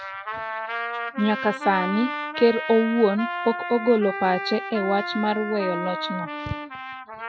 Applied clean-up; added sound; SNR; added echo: classical method Wiener filter.